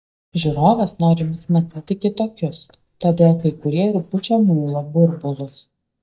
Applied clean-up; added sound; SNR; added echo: neural mask model DeepFilterNet 3.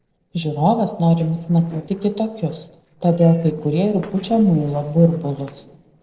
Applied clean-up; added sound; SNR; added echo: neural separator model SepFormer DNS4.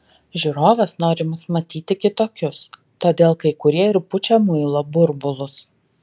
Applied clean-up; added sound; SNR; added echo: none; none; none; none.